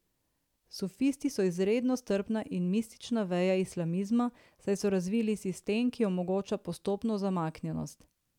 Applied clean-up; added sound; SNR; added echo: none; none; none; none.